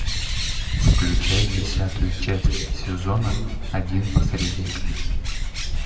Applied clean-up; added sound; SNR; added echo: none; Bird; 2 dB; reverberation time 1.7 s.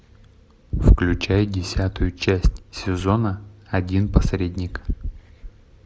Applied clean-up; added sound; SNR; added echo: none; none; none; none.